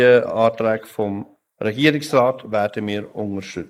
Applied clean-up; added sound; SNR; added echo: neural mask model Resemble Enhance denoiser.